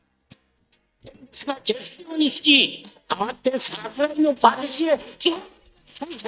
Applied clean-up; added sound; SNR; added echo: neural mask model DeepFilterNet 3.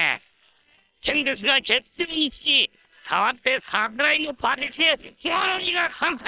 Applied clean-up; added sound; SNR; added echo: neural separator model SepFormer WHAM!.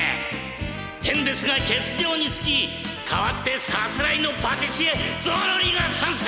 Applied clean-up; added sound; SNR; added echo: none; none; none; none.